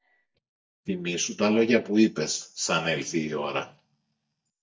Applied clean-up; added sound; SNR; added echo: neural mask model DeepFilterNet 3.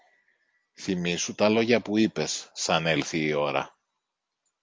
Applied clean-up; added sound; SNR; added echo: none; none; none; none.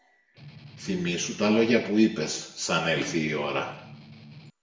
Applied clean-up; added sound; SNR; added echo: none; Strum; 19 dB; reverberation time 0.8 s.